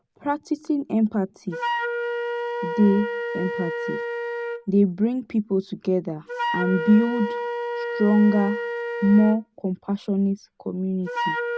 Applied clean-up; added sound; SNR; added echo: none; Wind instrument, woodwind instrument; 6 dB; none.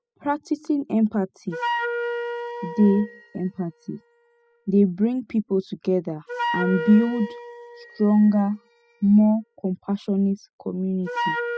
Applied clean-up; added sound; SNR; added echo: classical method spectral subtraction.